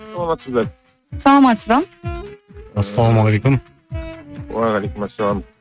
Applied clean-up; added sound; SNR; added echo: neural mask model RNNoise.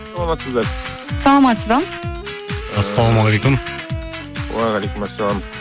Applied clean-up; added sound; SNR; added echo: none; Wind instrument, woodwind instrument; 15 dB; none.